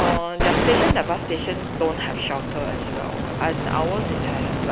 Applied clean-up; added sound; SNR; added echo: none; Fire; -2 dB; none.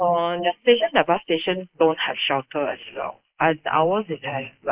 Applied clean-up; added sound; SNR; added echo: neural mask model Resemble Enhance denoiser.